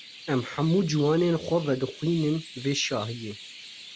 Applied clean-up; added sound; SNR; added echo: none; Chirp, tweet; 17 dB; none.